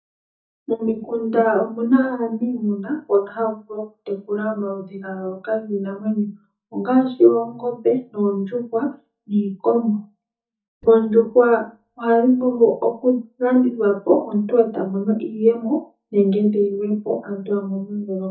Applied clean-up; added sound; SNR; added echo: neural mask model DeepFilterNet 3.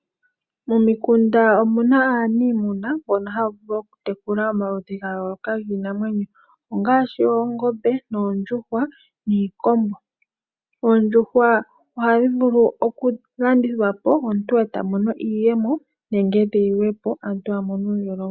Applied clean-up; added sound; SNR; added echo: none; none; none; none.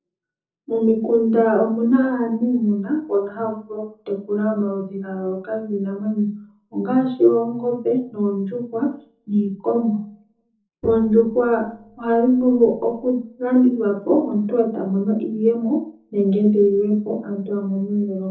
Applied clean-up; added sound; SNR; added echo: neural separator model SepFormer DNS4.